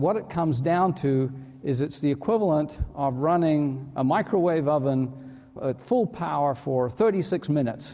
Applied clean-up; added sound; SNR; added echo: none; none; none; none.